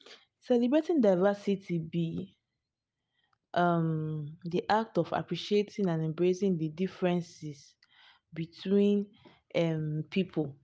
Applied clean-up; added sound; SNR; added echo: none; none; none; none.